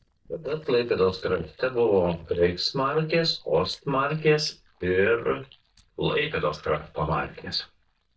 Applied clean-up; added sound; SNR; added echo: neural mask model DeepFilterNet 3.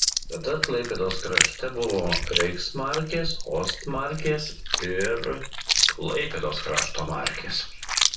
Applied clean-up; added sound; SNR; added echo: none; Chewing, mastication; -1 dB; reverberation time 0.3 s.